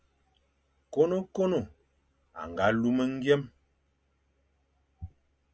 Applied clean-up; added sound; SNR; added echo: none; none; none; none.